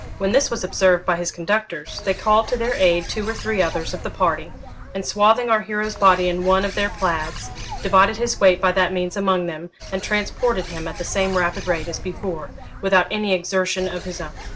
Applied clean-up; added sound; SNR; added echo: none; Bird; 12 dB; none.